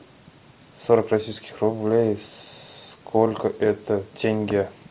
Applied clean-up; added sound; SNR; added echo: none; none; none; none.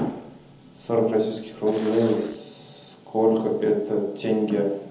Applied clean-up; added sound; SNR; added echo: none; Zipper (clothing); 16 dB; reverberation time 0.8 s.